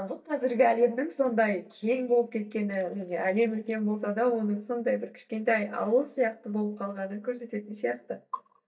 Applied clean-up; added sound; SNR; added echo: neural mask model DeepFilterNet 3.